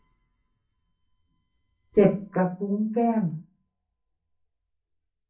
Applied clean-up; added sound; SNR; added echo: neural mask model DeepFilterNet 3.